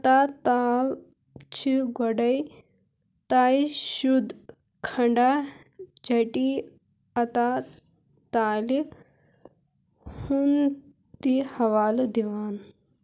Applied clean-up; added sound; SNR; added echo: none; none; none; none.